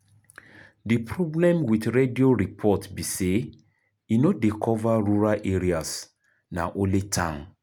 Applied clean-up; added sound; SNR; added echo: none; none; none; none.